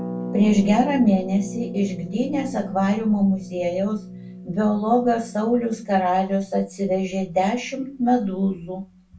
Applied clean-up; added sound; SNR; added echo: none; Harp; 13 dB; reverberation time 0.2 s.